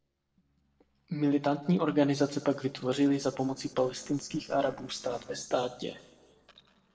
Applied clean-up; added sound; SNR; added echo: neural separator model SepFormer DNS4.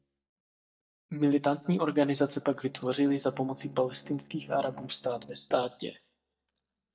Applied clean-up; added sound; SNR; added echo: neural mask model DeepFilterNet 3.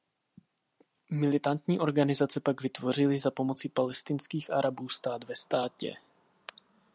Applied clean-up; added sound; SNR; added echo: none; none; none; none.